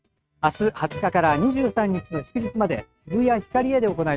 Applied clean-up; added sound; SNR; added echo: neural mask model RNNoise.